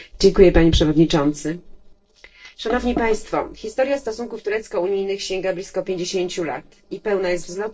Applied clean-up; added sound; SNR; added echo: neural separator model SepFormer DNS4.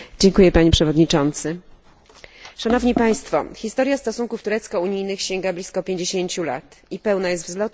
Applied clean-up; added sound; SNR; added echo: none; none; none; none.